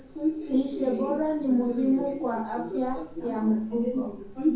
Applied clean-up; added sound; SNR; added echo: none; Rain; 19 dB; reverberation time 0.5 s.